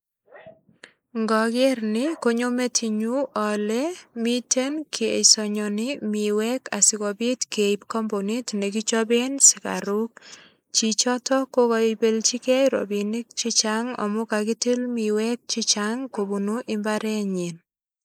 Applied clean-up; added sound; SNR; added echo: neural mask model Resemble Enhance denoiser.